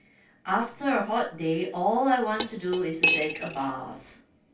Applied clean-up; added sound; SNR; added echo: none; Cutlery, silverware; -1 dB; reverberation time 0.2 s.